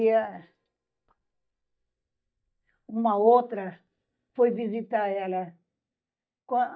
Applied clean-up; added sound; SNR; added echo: neural mask model DeepFilterNet 3.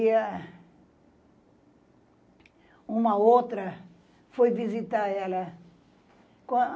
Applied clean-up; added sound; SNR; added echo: none; none; none; none.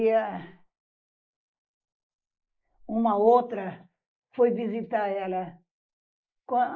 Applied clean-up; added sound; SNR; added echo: neural mask model Resemble Enhance denoiser.